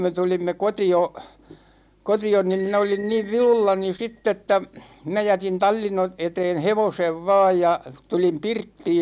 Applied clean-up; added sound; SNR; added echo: none; Bicycle bell; 13 dB; none.